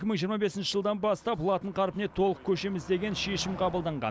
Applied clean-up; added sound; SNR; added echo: none; Motor vehicle (road); 17 dB; none.